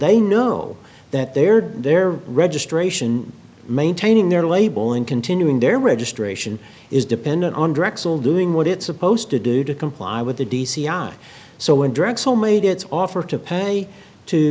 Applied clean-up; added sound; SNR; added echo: none; none; none; none.